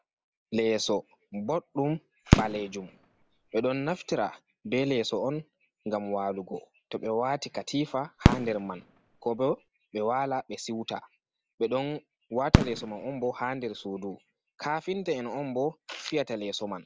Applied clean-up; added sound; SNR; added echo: none; Fireworks; -4 dB; none.